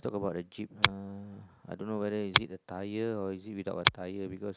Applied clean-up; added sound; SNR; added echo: none; Finger snapping; -1 dB; none.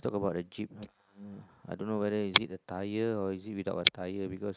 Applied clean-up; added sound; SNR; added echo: neural mask model Resemble Enhance denoiser.